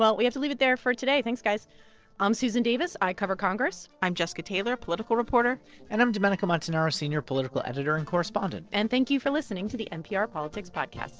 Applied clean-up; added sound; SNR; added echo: neural separator model SepFormer DNS4.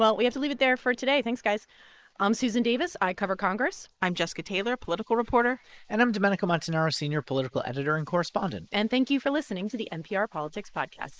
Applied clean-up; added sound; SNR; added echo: neural mask model Resemble Enhance denoiser.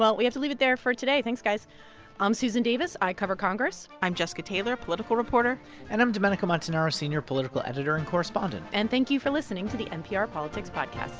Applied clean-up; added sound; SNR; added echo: none; none; none; none.